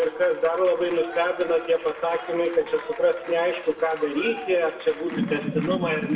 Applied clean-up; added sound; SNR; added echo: none; Applause / Crowd; 15 dB; reverberation time 0.7 s.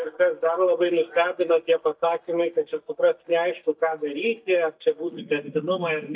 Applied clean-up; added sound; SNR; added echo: neural mask model DeepFilterNet 3.